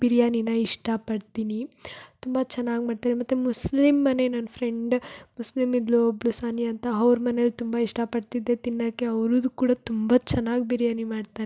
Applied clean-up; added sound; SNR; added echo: none; none; none; none.